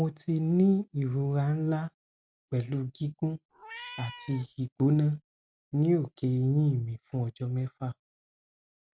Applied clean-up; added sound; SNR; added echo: none; Meow; 15 dB; none.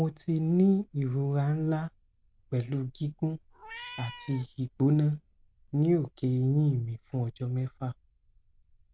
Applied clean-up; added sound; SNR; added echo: neural diffusion model UNIVERSE++.